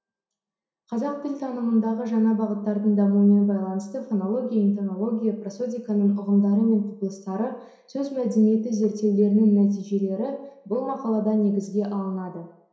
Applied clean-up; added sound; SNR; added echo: none; none; none; reverberation time 0.7 s.